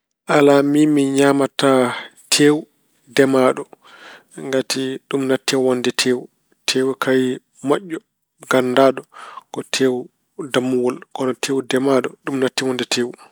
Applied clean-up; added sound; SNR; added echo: none; none; none; none.